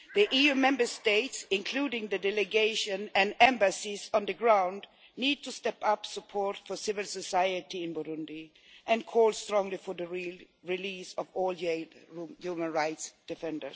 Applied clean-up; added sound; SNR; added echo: none; none; none; none.